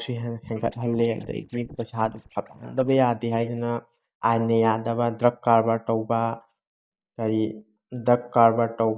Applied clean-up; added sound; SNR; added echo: neural mask model DeepFilterNet 3.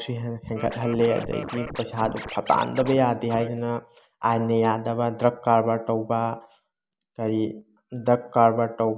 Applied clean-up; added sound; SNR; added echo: none; Scratching (performance technique); 12 dB; none.